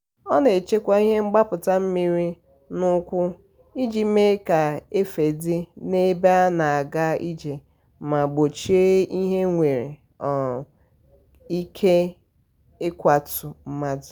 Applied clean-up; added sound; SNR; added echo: none; none; none; none.